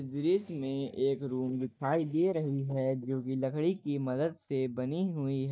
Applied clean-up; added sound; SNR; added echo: neural mask model DeepFilterNet 3.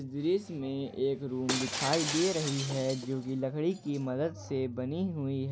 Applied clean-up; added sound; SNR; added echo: none; Shatter; 9 dB; none.